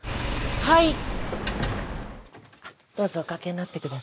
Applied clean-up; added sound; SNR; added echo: none; Engine / Car; 2 dB; none.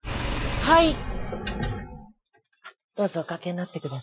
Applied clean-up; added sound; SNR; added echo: classical method Wiener filter.